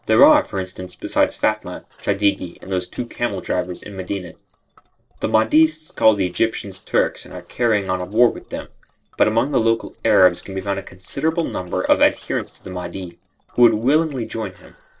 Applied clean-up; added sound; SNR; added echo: neural separator model SepFormer DNS4.